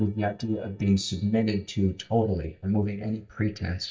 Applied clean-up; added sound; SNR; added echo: neural mask model DeepFilterNet 3.